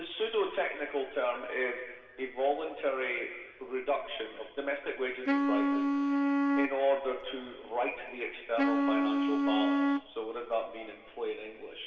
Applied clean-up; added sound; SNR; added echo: none; Wind instrument, woodwind instrument; -4 dB; reverberation time 2.2 s.